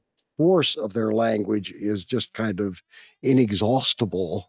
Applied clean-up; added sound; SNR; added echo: neural mask model DeepFilterNet 3.